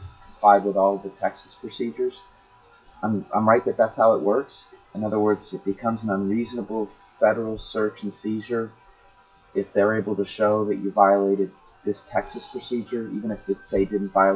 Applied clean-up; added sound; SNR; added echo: classical method WPE with log-MMSE.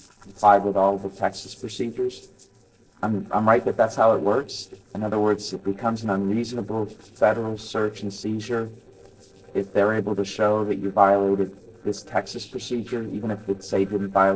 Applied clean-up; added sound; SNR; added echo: neural separator model SepFormer DNS4.